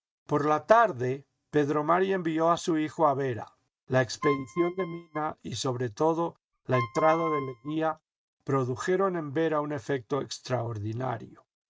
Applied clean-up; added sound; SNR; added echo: neural mask model RNNoise.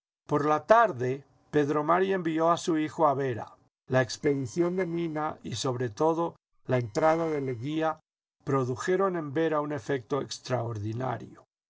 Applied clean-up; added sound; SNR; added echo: neural separator model SepFormer DNS4.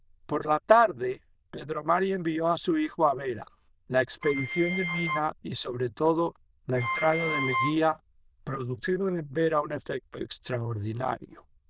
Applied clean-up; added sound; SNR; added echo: neural diffusion model UNIVERSE++.